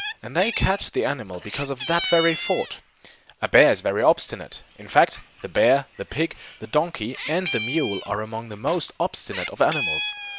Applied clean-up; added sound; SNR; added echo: none; Meow; 10 dB; none.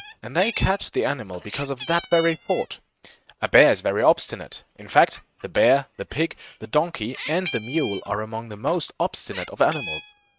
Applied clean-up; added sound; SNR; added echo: neural mask model RNNoise.